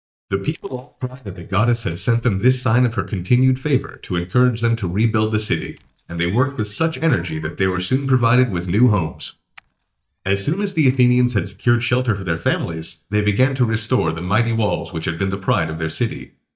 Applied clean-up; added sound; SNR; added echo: neural mask model DeepFilterNet 3.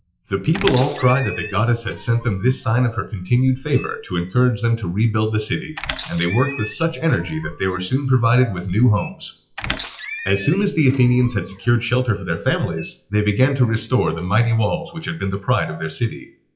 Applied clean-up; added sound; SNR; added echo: classical method WPE with log-MMSE.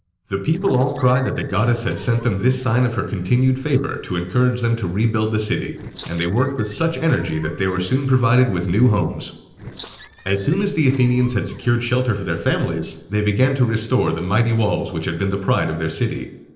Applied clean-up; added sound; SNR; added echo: neural separator model SepFormer DNS4.